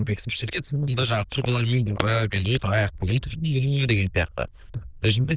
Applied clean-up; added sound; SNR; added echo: neural diffusion model UNIVERSE++.